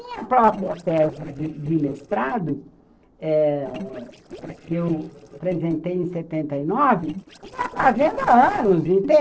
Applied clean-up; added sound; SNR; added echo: neural separator model SepFormer DNS4.